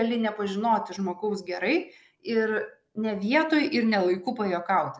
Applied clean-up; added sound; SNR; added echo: none; none; none; none.